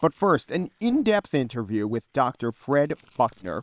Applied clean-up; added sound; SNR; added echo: neural separator model SepFormer WHAM!.